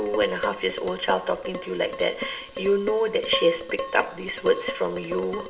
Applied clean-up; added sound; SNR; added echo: none; Dishes, pots, and pans; 9 dB; reverberation time 1.4 s.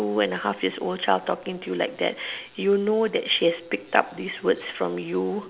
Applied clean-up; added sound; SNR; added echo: none; none; none; none.